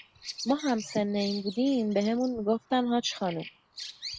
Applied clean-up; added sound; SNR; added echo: none; Bird vocalization, bird call, bird song; 15 dB; none.